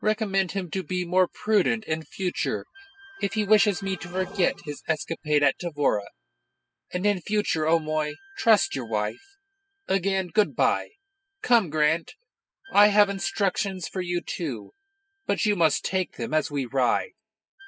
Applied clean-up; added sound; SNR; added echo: classical method spectral subtraction.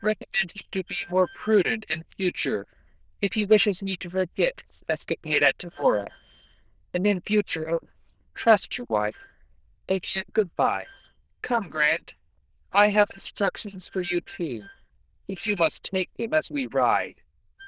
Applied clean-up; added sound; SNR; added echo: neural diffusion model UNIVERSE++.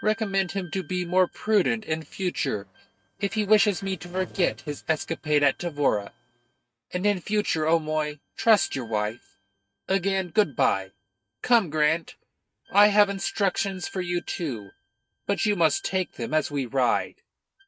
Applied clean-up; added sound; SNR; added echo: neural mask model RNNoise.